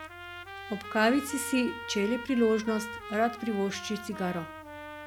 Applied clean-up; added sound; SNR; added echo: none; Trumpet; 11 dB; none.